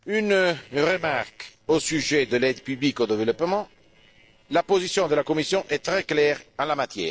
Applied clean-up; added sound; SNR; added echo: neural separator model SepFormer DNS4.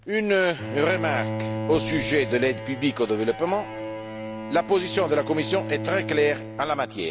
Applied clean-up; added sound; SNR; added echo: none; Bowed string instrument; 8 dB; none.